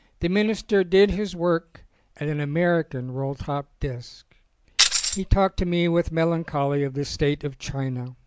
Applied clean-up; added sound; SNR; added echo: none; Tambourine; -2 dB; none.